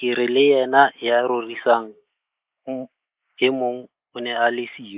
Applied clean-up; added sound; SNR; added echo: neural mask model Resemble Enhance denoiser.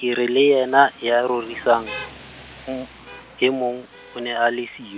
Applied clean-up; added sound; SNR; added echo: none; Rain; 19 dB; none.